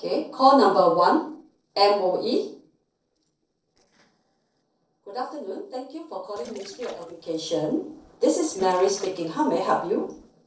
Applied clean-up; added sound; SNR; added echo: neural separator model SepFormer DNS4.